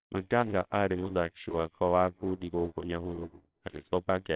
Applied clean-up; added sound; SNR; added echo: neural separator model SepFormer WHAMR!.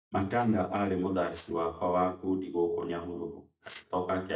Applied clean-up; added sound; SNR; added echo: neural mask model DeepFilterNet 3.